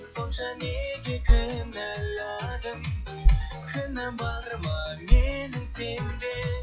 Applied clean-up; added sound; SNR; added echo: classical method log-MMSE.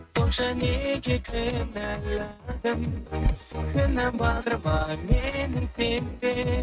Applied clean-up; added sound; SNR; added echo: neural mask model RNNoise.